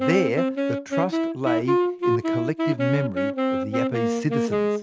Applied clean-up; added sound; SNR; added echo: none; Wind instrument, woodwind instrument; -4 dB; none.